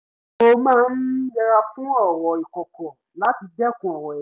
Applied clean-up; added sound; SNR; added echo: none; none; none; none.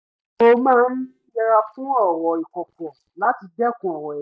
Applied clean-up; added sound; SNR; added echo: neural mask model DeepFilterNet 3.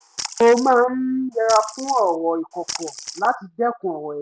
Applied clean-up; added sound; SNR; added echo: none; Splash, splatter; 13 dB; none.